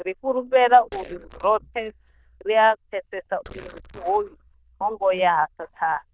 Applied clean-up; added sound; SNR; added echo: neural diffusion model UNIVERSE++.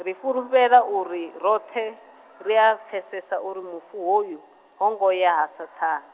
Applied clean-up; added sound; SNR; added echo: none; none; none; none.